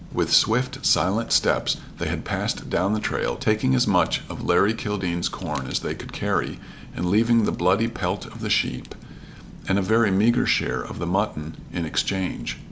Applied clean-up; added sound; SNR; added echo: none; Fire; 16 dB; none.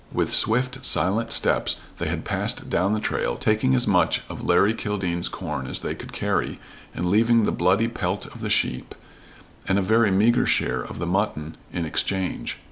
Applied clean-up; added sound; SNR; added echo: none; none; none; none.